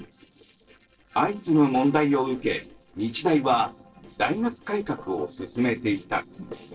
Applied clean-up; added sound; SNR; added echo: neural separator model SepFormer DNS4.